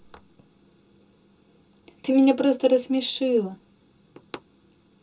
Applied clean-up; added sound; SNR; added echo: none; none; none; reverberation time 0.2 s.